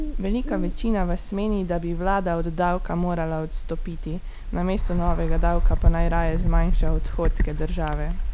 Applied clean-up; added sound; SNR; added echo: none; Bird; -3 dB; none.